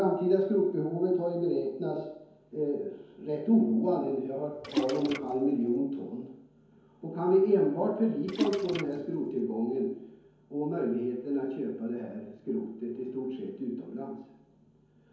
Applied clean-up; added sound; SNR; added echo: none; Splash, splatter; 7 dB; reverberation time 0.9 s.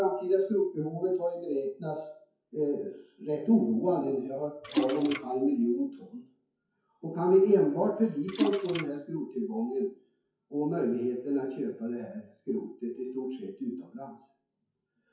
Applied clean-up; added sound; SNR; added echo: classical method WPE with log-MMSE.